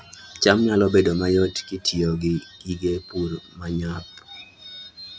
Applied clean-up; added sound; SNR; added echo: none; none; none; none.